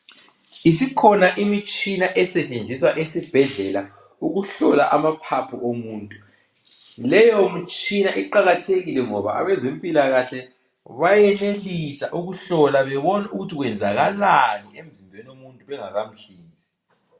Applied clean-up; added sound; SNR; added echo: none; none; none; none.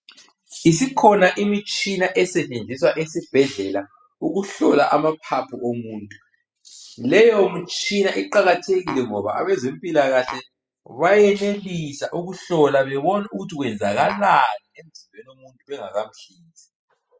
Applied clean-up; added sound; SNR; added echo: classical method spectral subtraction.